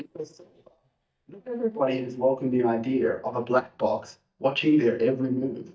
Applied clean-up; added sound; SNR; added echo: neural mask model DeepFilterNet 3.